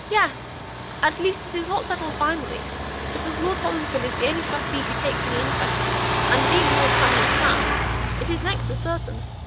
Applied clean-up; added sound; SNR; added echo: none; Truck; -2 dB; none.